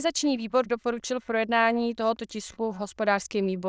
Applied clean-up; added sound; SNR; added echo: neural diffusion model UNIVERSE++.